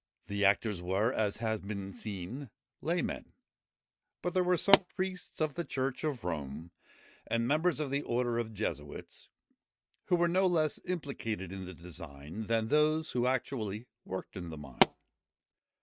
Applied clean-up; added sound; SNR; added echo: neural mask model RNNoise.